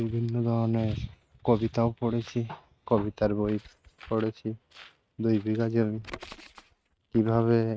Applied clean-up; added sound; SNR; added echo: neural mask model RNNoise.